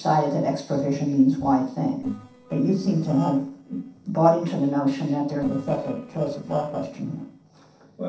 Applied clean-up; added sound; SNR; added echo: neural separator model SepFormer DNS4.